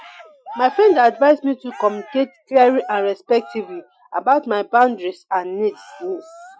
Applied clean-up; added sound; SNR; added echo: classical method Wiener filter.